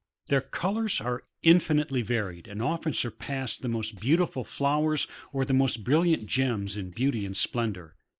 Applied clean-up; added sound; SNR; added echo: neural mask model Resemble Enhance denoiser.